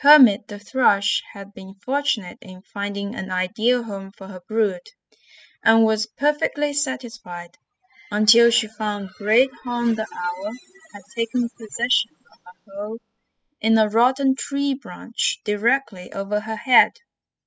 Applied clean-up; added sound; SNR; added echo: classical method spectral subtraction.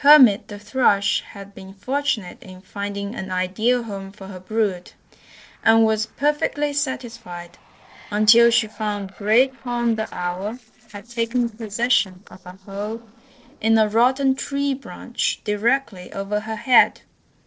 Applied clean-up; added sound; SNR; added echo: neural separator model SepFormer DNS4.